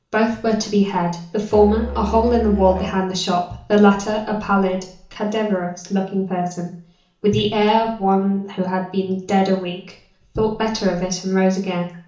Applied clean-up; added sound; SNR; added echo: none; Musical instrument; 8 dB; reverberation time 0.8 s.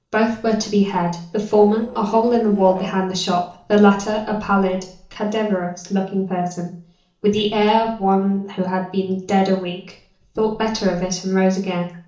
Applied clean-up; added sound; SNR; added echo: neural separator model SepFormer DNS4.